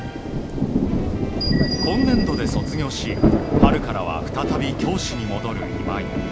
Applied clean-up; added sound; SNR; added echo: none; Rain; -4 dB; none.